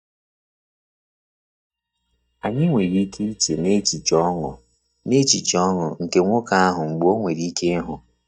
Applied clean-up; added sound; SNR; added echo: neural mask model DeepFilterNet 3.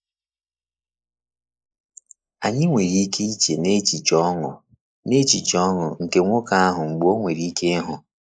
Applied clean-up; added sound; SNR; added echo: neural mask model Resemble Enhance denoiser.